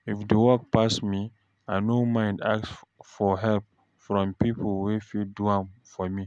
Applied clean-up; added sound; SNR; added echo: none; none; none; none.